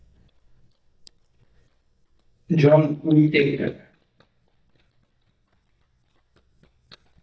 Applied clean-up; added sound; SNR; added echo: neural mask model DeepFilterNet 3.